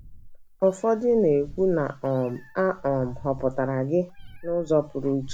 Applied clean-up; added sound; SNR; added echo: none; Meow; 16 dB; none.